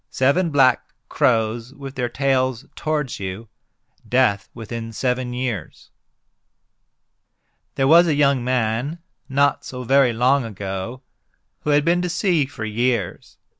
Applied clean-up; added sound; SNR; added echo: none; none; none; none.